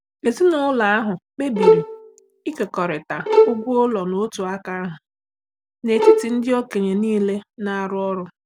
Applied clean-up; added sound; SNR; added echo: none; Bowed string instrument; -3 dB; none.